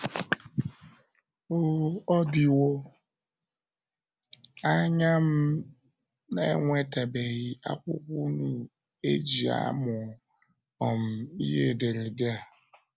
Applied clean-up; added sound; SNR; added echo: none; none; none; none.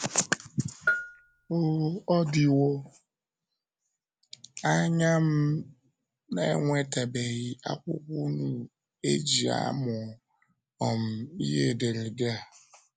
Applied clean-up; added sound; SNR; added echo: none; Bell; 7 dB; none.